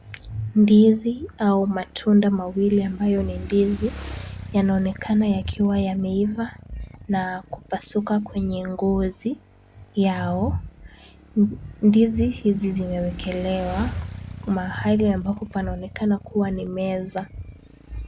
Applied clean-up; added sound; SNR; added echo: none; Motorcycle / Engine; 18 dB; none.